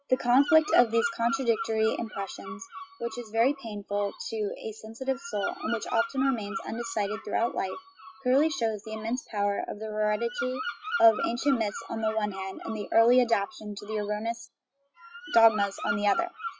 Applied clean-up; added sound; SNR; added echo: classical method log-MMSE.